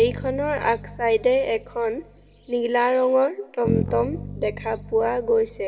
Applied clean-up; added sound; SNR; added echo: none; Bass guitar; 10 dB; reverberation time 0.3 s.